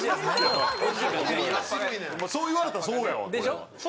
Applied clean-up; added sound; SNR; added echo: none; Bicycle bell; 11 dB; none.